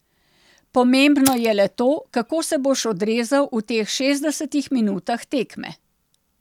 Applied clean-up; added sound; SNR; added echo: none; Fire; 13 dB; none.